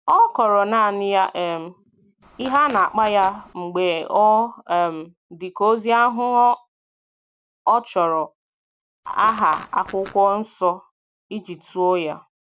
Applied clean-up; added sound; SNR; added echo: none; Fart; 18 dB; none.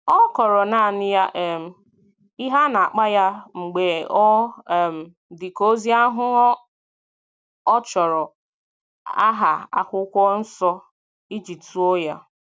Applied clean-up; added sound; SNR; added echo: none; none; none; none.